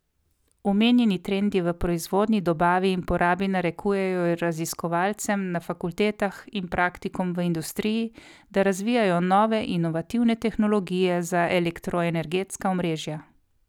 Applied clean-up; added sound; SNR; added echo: none; none; none; none.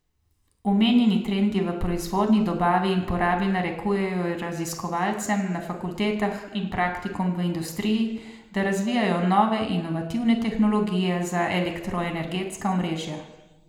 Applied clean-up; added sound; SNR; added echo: none; none; none; reverberation time 1.0 s.